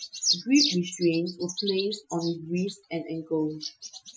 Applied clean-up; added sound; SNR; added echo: classical method Wiener filter.